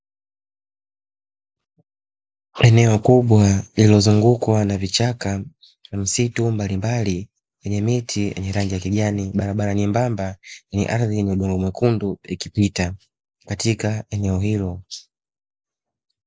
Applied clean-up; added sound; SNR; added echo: none; none; none; none.